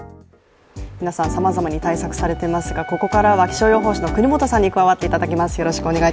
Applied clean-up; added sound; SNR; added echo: none; Wind instrument, woodwind instrument; 18 dB; none.